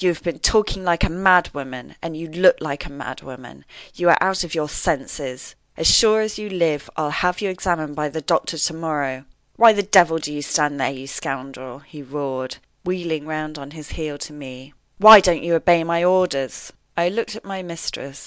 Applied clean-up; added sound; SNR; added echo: none; none; none; none.